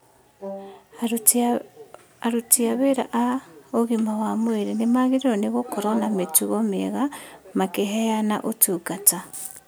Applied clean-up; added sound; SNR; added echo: none; Wind instrument, woodwind instrument; 14 dB; none.